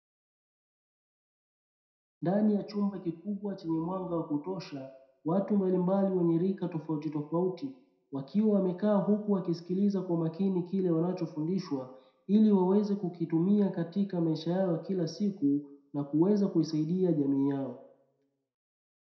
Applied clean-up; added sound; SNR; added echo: none; none; none; reverberation time 0.5 s.